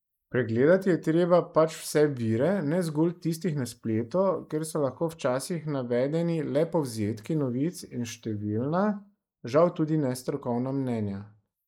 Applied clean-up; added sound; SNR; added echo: neural mask model Resemble Enhance denoiser.